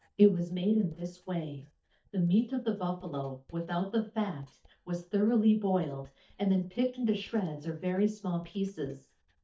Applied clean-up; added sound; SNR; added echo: neural mask model DeepFilterNet 3.